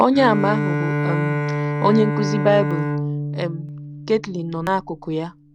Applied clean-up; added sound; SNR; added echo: none; Bowed string instrument; 2 dB; none.